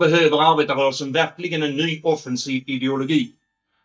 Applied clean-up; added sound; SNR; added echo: neural mask model DeepFilterNet 3.